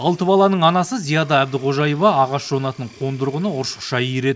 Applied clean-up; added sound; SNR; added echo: none; none; none; none.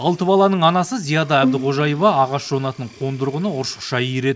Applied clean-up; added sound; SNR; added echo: none; Bowed string instrument; 8 dB; none.